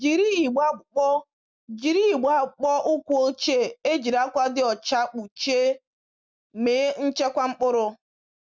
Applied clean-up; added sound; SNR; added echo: none; none; none; none.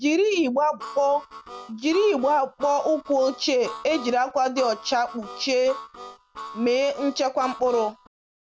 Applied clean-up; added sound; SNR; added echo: none; Harmonica; 16 dB; none.